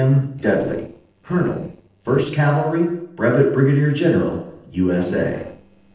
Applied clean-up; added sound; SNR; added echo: neural separator model SepFormer DNS4.